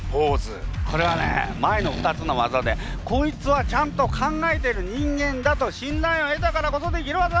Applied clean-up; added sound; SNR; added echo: none; Accelerating, revving, vroom; 11 dB; none.